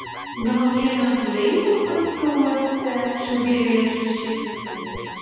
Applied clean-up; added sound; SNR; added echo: none; Alarm; 11 dB; reverberation time 2.1 s.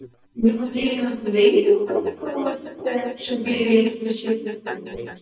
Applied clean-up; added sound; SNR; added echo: neural mask model DeepFilterNet 3.